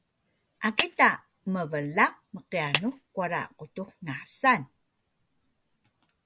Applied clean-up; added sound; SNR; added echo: none; Clapping; 4 dB; none.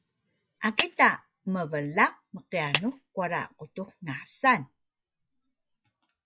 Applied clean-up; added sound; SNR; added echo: classical method log-MMSE.